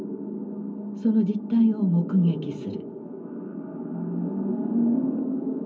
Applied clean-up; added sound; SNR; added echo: none; none; none; reverberation time 0.4 s.